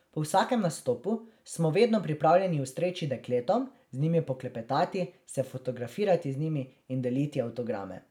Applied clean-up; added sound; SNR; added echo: none; none; none; none.